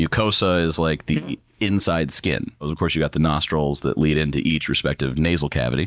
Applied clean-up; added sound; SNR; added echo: neural mask model DeepFilterNet 3.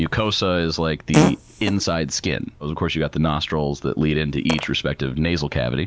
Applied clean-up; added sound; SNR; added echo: none; Fart; 7 dB; none.